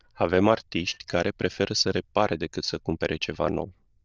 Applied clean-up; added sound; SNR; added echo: neural diffusion model UNIVERSE++.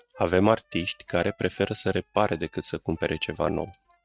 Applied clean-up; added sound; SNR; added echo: neural mask model RNNoise.